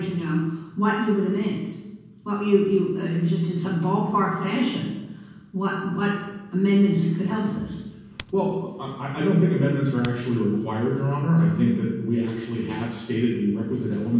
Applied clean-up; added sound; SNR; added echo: none; Typing; 18 dB; reverberation time 1.2 s.